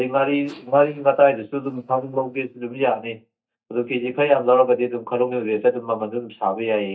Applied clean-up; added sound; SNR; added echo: neural mask model DeepFilterNet 3.